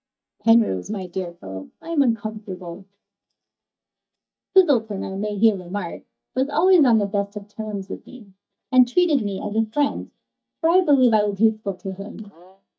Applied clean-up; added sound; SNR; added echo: neural mask model DeepFilterNet 3.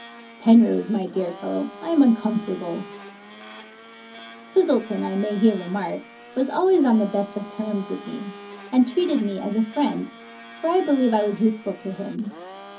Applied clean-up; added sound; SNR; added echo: none; Domestic sounds, home sounds; 18 dB; reverberation time 0.4 s.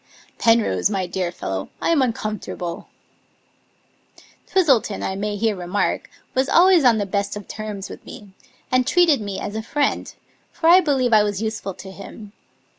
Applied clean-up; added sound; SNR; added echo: none; none; none; none.